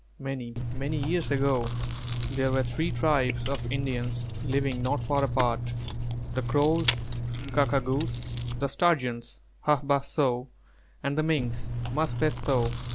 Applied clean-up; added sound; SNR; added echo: none; Chewing, mastication; 3 dB; none.